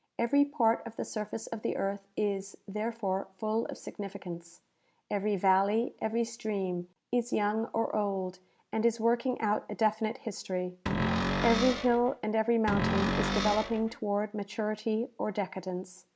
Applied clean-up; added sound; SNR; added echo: none; Cupboard open or close; 0 dB; none.